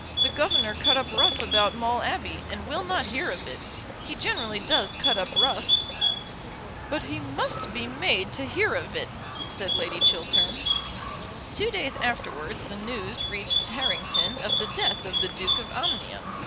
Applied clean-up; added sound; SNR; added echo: none; Bird; -3 dB; none.